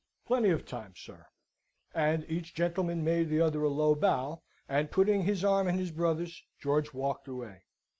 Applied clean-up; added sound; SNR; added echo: none; none; none; none.